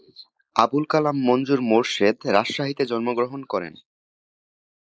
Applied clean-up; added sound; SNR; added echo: neural mask model Resemble Enhance denoiser.